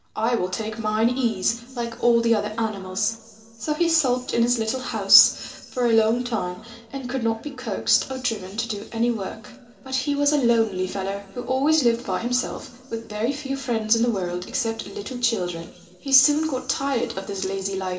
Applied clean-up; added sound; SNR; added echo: none; none; none; reverberation time 2.7 s.